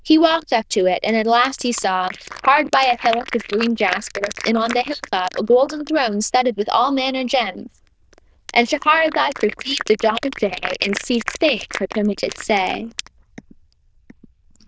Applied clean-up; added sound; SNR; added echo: neural diffusion model UNIVERSE++.